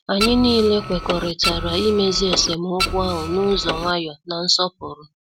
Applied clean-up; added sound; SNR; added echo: none; Printer; 5 dB; none.